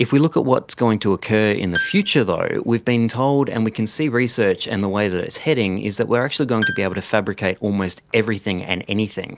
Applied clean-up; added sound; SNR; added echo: none; Piano; 12 dB; none.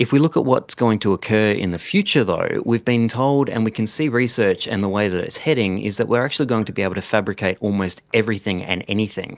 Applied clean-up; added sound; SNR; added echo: neural mask model DeepFilterNet 3.